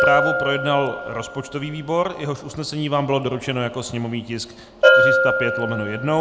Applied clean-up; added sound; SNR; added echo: none; Bell; -1 dB; none.